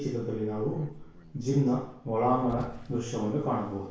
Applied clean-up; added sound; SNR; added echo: none; Car; 17 dB; reverberation time 0.6 s.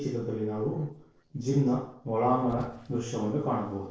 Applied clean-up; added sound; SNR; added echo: neural separator model SepFormer DNS4.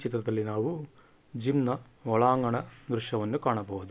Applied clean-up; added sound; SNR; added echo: none; none; none; none.